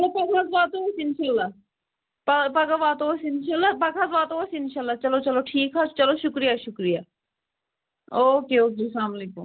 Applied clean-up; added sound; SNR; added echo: none; none; none; none.